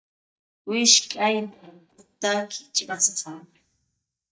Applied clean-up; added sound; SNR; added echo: neural mask model DeepFilterNet 3.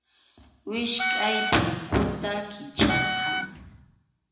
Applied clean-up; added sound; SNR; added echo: none; Wind instrument, woodwind instrument; 3 dB; reverberation time 0.9 s.